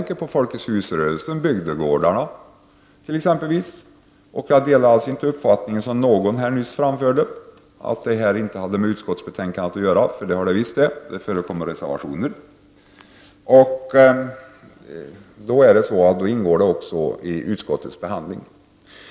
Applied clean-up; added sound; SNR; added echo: none; none; none; none.